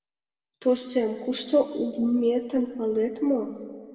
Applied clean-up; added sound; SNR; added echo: none; none; none; reverberation time 2.2 s.